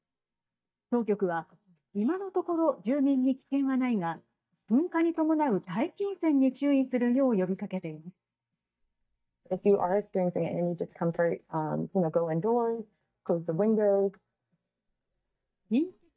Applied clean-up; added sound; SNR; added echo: neural mask model DeepFilterNet 3.